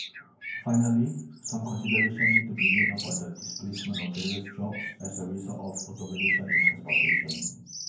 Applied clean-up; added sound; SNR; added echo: none; Bird; -2 dB; reverberation time 0.9 s.